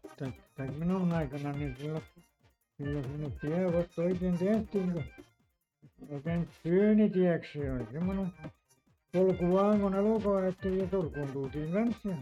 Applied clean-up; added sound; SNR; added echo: neural mask model RNNoise.